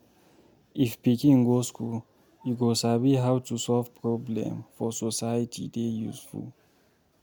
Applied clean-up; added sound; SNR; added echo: none; none; none; none.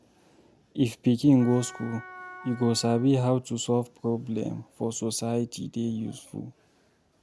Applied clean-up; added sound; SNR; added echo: none; Wind instrument, woodwind instrument; 18 dB; none.